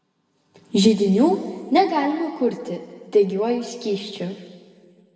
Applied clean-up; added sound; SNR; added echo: none; none; none; reverberation time 1.8 s.